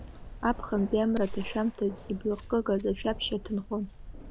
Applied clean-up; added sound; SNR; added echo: none; Keys jangling + Gunshot, gunfire; 11 dB; none.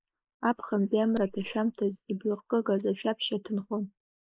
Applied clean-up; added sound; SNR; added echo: neural mask model Resemble Enhance denoiser.